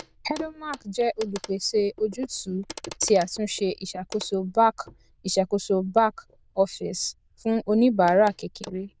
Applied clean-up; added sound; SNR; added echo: neural diffusion model UNIVERSE++.